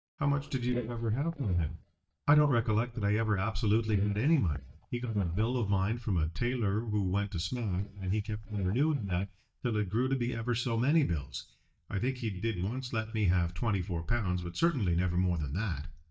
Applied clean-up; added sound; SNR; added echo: neural mask model DeepFilterNet 3.